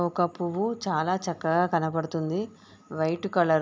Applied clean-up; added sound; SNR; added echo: none; none; none; none.